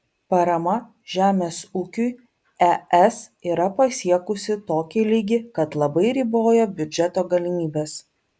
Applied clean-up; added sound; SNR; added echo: none; none; none; none.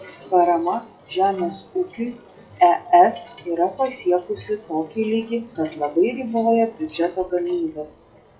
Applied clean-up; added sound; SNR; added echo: classical method WPE with log-MMSE.